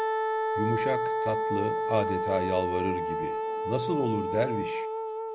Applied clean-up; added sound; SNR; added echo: none; Wind instrument, woodwind instrument; -2 dB; none.